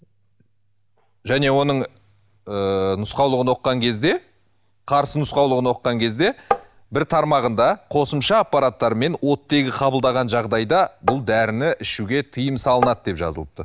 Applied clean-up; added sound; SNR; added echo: none; Tap; 3 dB; none.